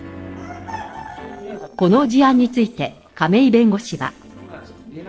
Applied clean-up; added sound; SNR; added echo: neural separator model SepFormer DNS4.